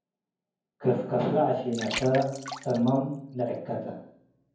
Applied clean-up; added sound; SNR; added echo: none; Water; 14 dB; reverberation time 0.9 s.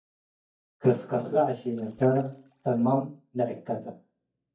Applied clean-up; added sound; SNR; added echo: neural mask model DeepFilterNet 3.